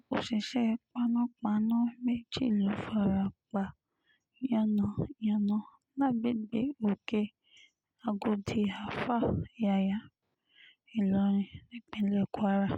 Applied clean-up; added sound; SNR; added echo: none; none; none; none.